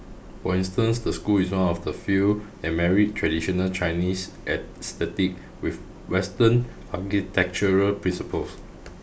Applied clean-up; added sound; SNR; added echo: none; none; none; none.